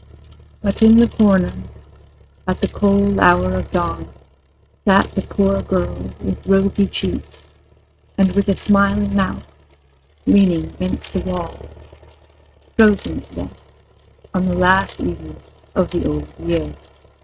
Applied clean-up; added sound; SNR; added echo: neural mask model RNNoise.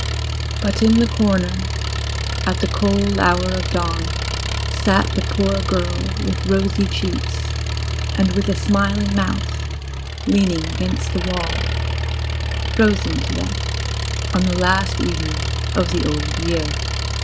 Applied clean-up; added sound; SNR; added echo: none; Engine; 0 dB; none.